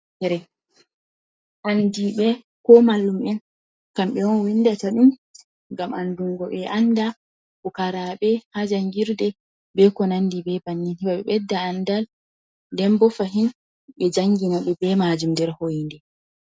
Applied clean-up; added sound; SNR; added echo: none; none; none; none.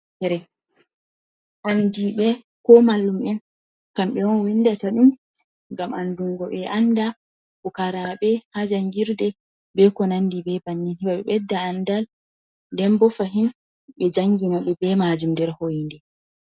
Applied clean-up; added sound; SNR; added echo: none; Chink, clink; 19 dB; none.